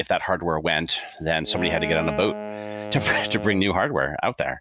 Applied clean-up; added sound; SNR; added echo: none; Wind instrument, woodwind instrument; 10 dB; none.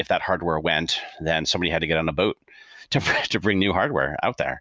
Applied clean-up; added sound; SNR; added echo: none; none; none; none.